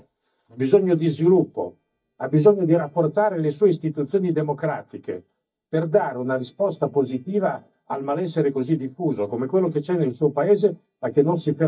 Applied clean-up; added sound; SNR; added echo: neural mask model DeepFilterNet 3.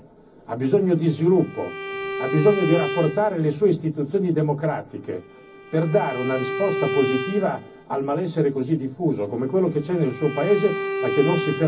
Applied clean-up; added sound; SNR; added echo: none; Bowed string instrument; 8 dB; reverberation time 0.4 s.